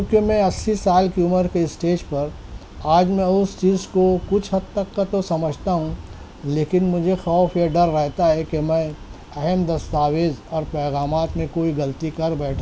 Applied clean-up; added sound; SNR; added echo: none; none; none; none.